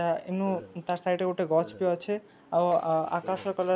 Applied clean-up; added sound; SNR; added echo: none; Burping, eructation; 20 dB; none.